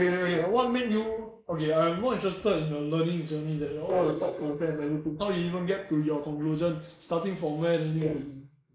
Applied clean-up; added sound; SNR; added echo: neural mask model Resemble Enhance denoiser.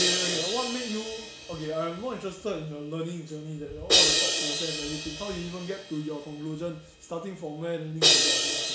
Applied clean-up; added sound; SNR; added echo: none; Crash cymbal; -5 dB; none.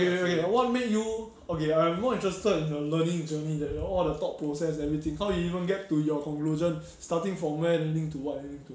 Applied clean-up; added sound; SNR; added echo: none; none; none; none.